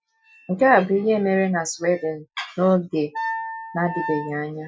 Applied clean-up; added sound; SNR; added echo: classical method Wiener filter.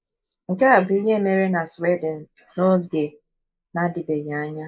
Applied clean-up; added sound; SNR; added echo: neural mask model Resemble Enhance denoiser.